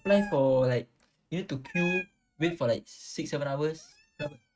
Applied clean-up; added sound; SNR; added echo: neural mask model RNNoise.